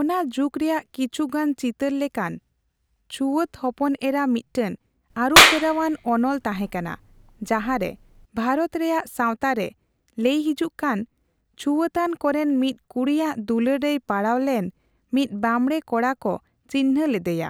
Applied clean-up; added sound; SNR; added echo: none; Clapping; -2 dB; none.